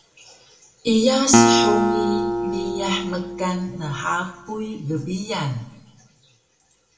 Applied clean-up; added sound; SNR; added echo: none; Acoustic guitar; -3 dB; reverberation time 0.6 s.